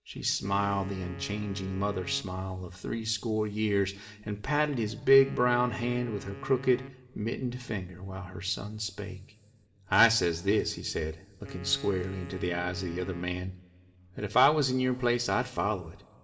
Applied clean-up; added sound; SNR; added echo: none; Wind instrument, woodwind instrument; 16 dB; reverberation time 2.0 s.